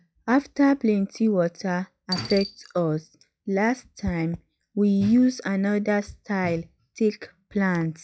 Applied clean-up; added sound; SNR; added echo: classical method log-MMSE.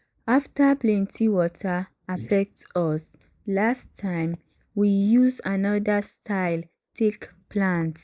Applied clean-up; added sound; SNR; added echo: neural mask model Resemble Enhance denoiser.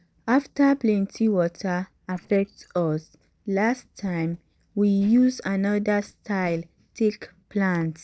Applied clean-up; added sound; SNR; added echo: neural separator model SepFormer DNS4.